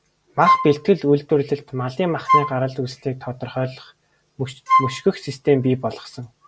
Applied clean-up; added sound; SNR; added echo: none; Wind instrument, woodwind instrument; -2 dB; none.